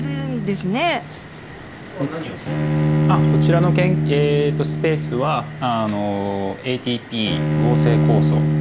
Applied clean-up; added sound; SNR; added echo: none; Bowed string instrument; -2 dB; none.